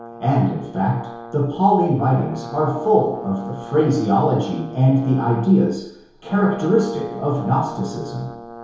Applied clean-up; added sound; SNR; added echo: none; Brass instrument; 16 dB; reverberation time 1.0 s.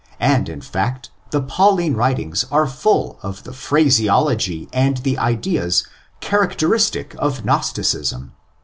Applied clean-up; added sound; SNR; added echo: none; none; none; none.